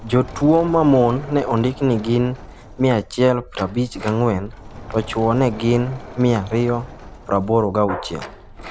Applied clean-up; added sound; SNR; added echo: none; Sliding door; 16 dB; none.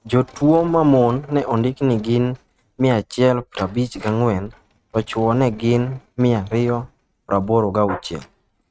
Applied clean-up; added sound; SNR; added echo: neural mask model RNNoise.